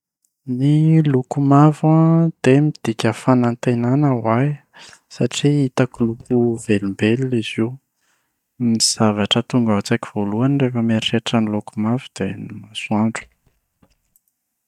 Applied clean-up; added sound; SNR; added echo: neural mask model DeepFilterNet 3.